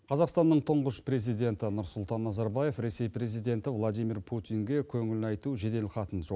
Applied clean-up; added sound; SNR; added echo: none; none; none; none.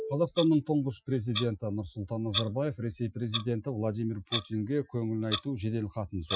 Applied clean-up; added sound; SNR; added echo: classical method Wiener filter.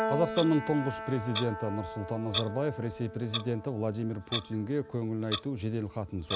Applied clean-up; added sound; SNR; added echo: none; Piano + Clock; 6 dB; none.